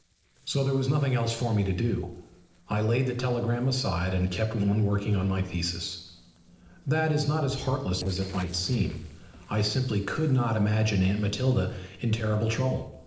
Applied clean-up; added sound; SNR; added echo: neural separator model SepFormer DNS4.